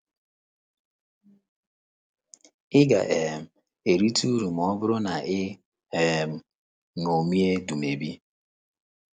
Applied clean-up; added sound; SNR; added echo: none; none; none; none.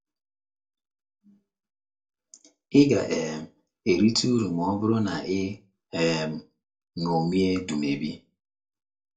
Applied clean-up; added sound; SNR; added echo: none; none; none; reverberation time 0.2 s.